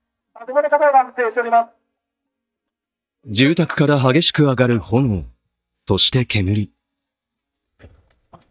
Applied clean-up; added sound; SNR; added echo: neural mask model DeepFilterNet 3.